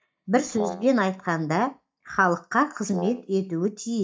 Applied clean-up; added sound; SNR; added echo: neural mask model DeepFilterNet 3.